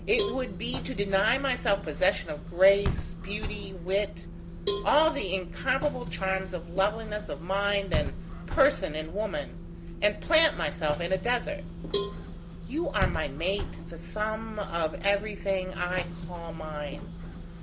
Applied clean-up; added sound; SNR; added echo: none; Cowbell + Bus / Engine; 6 dB; none.